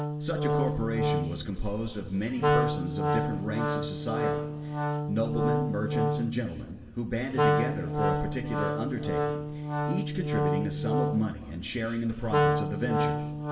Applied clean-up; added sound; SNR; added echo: none; Wind instrument, woodwind instrument; -3 dB; reverberation time 2.5 s.